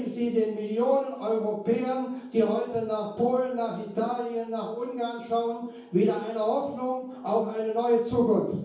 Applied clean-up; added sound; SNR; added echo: none; none; none; reverberation time 0.9 s.